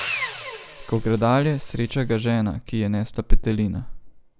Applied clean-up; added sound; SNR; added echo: none; Sawing; 15 dB; none.